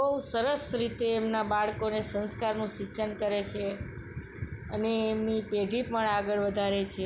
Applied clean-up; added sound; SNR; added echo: none; none; none; none.